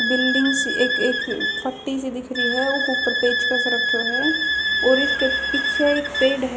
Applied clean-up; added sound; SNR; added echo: none; Wind instrument, woodwind instrument; 0 dB; none.